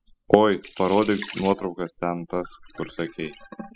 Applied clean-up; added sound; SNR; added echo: classical method spectral subtraction.